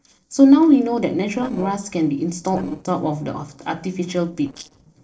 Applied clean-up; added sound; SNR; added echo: neural separator model SepFormer DNS4.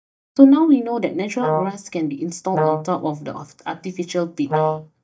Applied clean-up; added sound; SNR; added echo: neural mask model DeepFilterNet 3.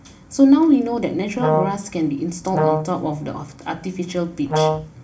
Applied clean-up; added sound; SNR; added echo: none; Brass instrument; 0 dB; reverberation time 0.4 s.